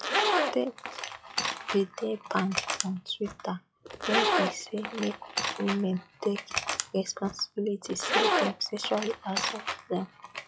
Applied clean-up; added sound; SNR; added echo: classical method log-MMSE.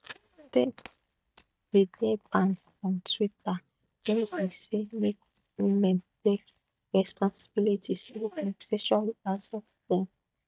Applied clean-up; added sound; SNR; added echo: neural mask model DeepFilterNet 3.